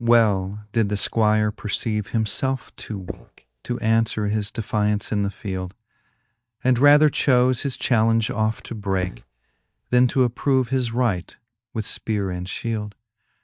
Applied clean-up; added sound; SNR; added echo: neural mask model DeepFilterNet 3.